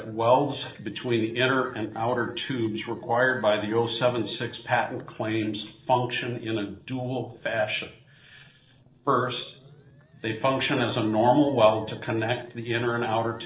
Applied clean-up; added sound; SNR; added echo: neural separator model SepFormer DNS4.